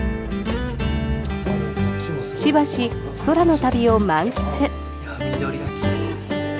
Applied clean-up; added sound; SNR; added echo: none; none; none; none.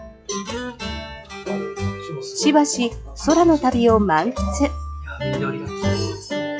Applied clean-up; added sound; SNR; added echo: classical method log-MMSE.